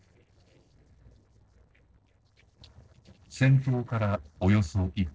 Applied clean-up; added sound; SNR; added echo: neural separator model SepFormer DNS4.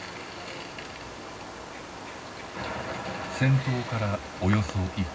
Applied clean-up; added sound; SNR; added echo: none; Wild animals; 11 dB; reverberation time 0.4 s.